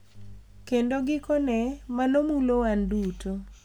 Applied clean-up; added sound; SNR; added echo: none; none; none; none.